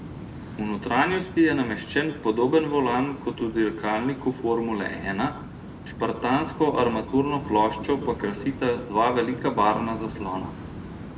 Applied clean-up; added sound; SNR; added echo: none; Waves, surf; 12 dB; reverberation time 0.8 s.